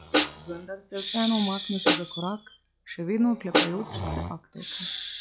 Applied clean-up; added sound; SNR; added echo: classical method log-MMSE.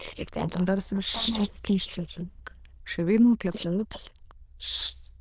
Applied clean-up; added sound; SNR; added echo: neural diffusion model UNIVERSE++.